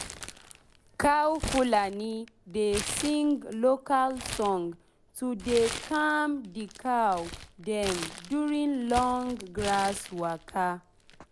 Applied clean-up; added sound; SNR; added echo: none; Crumpling, crinkling; 12 dB; none.